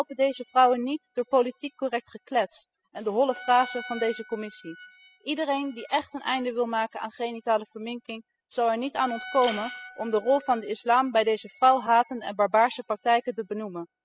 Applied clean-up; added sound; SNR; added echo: classical method spectral subtraction.